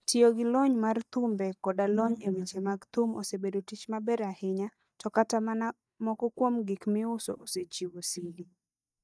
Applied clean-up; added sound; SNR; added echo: neural mask model DeepFilterNet 3.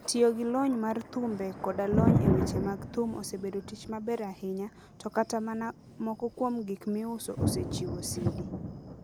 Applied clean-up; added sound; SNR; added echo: none; Thunder; 1 dB; none.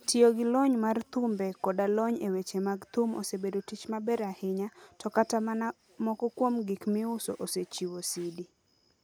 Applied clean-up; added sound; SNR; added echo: none; none; none; none.